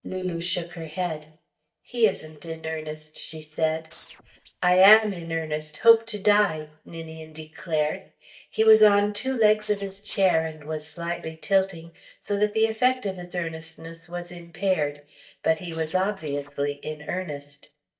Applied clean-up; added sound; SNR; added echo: neural mask model DeepFilterNet 3.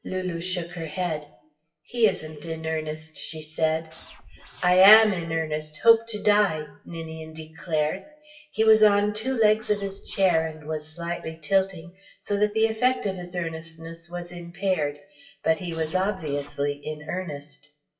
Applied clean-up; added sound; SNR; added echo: classical method WPE with log-MMSE.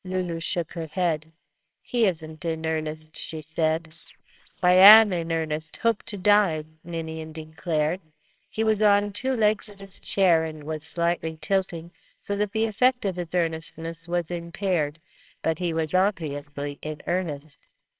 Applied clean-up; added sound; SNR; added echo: neural separator model SepFormer WHAMR!.